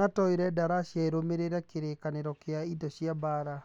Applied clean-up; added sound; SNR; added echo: none; none; none; none.